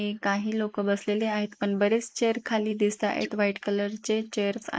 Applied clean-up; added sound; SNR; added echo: neural mask model Resemble Enhance denoiser.